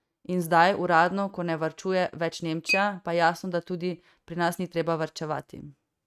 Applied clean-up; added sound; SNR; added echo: neural mask model RNNoise.